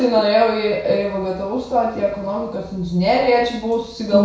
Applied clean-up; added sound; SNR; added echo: none; none; none; reverberation time 0.6 s.